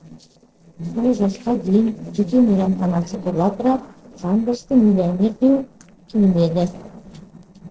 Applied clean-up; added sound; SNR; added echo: neural separator model SepFormer DNS4.